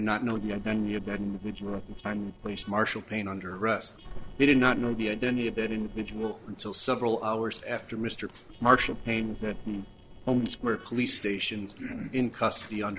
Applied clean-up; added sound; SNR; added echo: neural separator model SepFormer DNS4.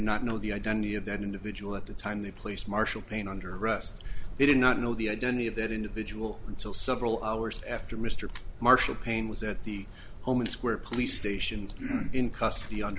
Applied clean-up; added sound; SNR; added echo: none; none; none; none.